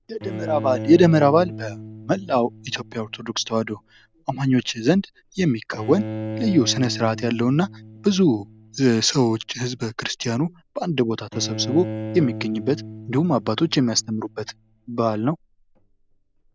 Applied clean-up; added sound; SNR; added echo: none; Bowed string instrument; 13 dB; none.